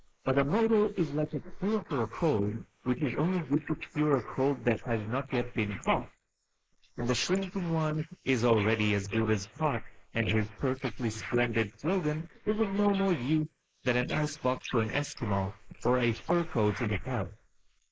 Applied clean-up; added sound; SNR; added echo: neural mask model Resemble Enhance denoiser.